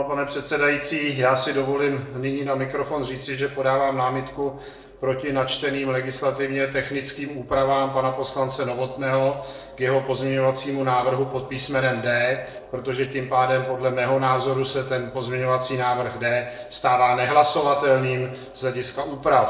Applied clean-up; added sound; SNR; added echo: neural separator model SepFormer DNS4.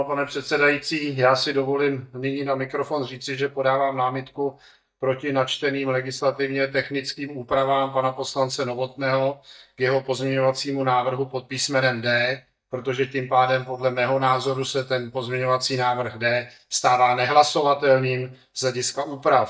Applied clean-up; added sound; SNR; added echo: neural mask model DeepFilterNet 3.